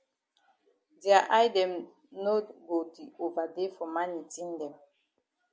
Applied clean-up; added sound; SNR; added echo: none; none; none; none.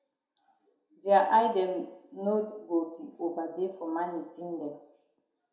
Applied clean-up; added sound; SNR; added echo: none; none; none; reverberation time 0.6 s.